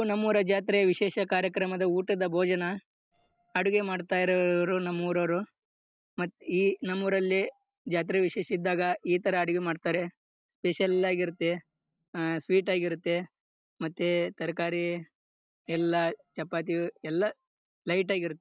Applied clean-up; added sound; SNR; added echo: neural separator model SepFormer DNS4.